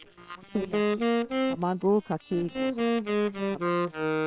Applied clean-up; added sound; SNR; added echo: neural separator model SepFormer WHAM!.